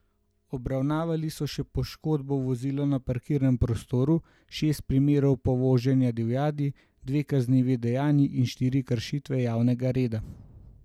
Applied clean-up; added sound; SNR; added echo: none; none; none; none.